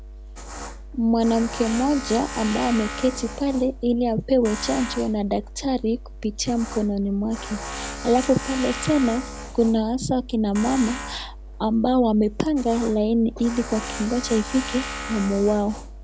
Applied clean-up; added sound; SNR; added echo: none; Tools; 11 dB; none.